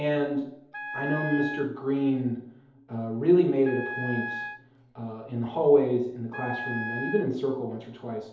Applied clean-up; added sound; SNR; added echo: none; Wind instrument, woodwind instrument; 10 dB; reverberation time 2.2 s.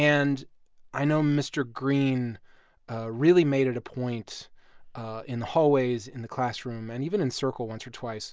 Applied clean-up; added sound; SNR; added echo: none; none; none; none.